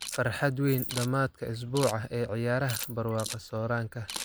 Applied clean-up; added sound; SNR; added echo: neural mask model Resemble Enhance denoiser.